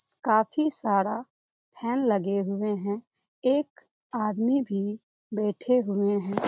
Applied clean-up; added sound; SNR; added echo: none; none; none; none.